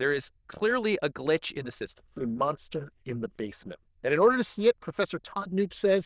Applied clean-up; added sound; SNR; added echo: neural diffusion model UNIVERSE++.